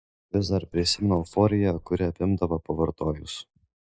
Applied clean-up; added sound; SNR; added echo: neural mask model Resemble Enhance denoiser.